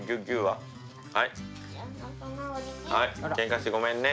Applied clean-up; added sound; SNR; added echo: none; none; none; none.